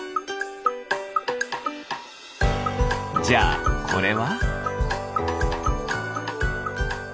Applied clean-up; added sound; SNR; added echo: none; none; none; none.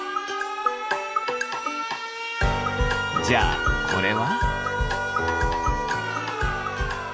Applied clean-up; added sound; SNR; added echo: none; Alarm; 3 dB; none.